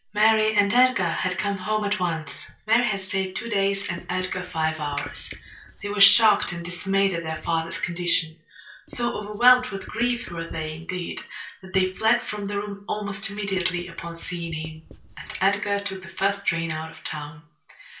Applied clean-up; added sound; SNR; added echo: none; Writing; 20 dB; reverberation time 0.3 s.